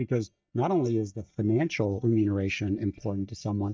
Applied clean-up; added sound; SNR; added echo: neural mask model DeepFilterNet 3.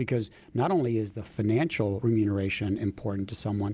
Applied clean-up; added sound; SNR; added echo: none; none; none; none.